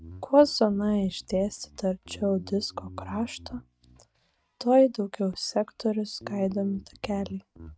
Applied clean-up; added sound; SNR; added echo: neural mask model RNNoise.